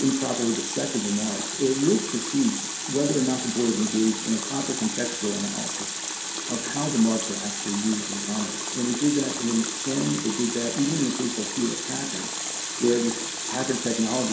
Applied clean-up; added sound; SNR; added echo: none; Water tap, faucet; 4 dB; reverberation time 0.7 s.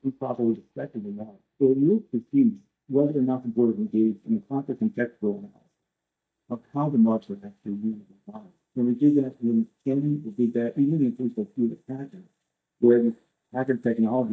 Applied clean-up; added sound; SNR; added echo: neural mask model DeepFilterNet 3.